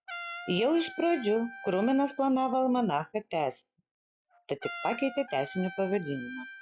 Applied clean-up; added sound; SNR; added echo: classical method log-MMSE.